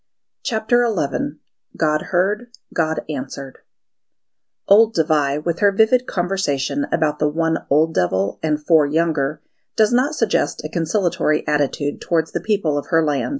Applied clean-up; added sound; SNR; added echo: none; none; none; none.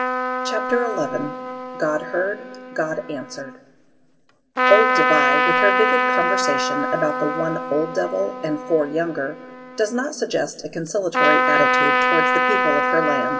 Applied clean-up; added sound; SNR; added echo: none; Trumpet; -2 dB; reverberation time 1.7 s.